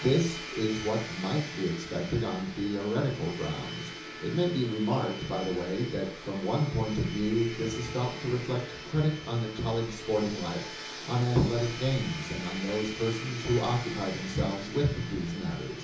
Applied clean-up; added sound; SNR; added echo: none; Domestic sounds, home sounds; 11 dB; reverberation time 0.7 s.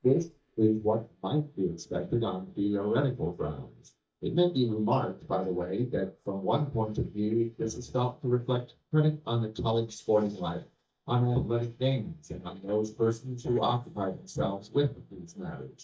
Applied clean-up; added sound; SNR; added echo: neural mask model DeepFilterNet 3.